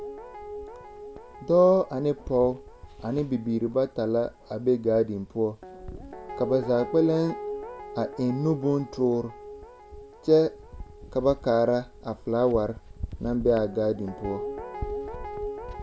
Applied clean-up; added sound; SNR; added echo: none; Guitar; 14 dB; none.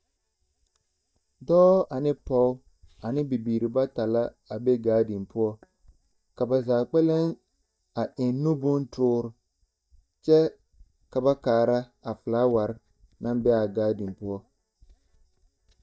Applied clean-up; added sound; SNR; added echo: neural mask model DeepFilterNet 3.